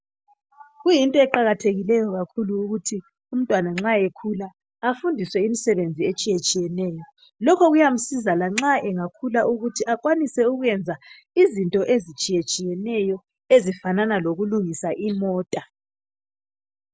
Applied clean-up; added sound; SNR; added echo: none; none; none; none.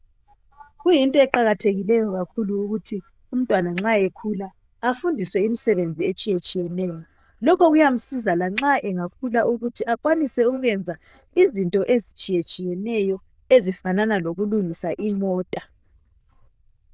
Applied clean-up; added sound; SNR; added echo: neural diffusion model UNIVERSE++.